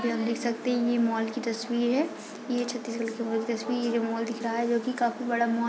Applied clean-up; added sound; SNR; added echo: none; none; none; none.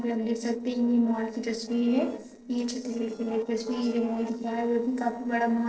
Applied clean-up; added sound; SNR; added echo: neural separator model SepFormer DNS4.